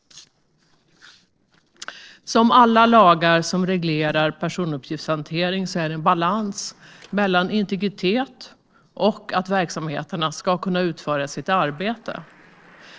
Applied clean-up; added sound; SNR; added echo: neural separator model SepFormer DNS4.